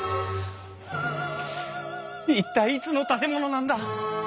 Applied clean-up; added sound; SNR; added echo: none; none; none; none.